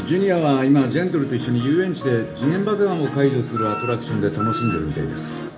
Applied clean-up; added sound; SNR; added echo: none; Wind instrument, woodwind instrument; 9 dB; reverberation time 0.4 s.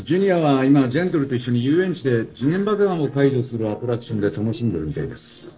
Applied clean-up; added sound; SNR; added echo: neural separator model SepFormer DNS4.